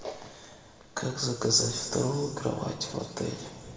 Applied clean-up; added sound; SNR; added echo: none; none; none; reverberation time 2.1 s.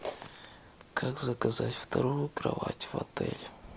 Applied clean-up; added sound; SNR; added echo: none; none; none; none.